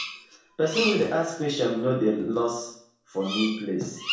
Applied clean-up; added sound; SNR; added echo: none; Bird vocalization, bird call, bird song; 9 dB; reverberation time 0.6 s.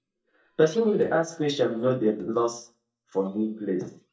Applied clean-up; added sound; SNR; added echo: neural mask model DeepFilterNet 3.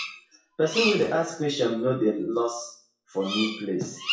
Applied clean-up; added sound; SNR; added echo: classical method WPE with log-MMSE.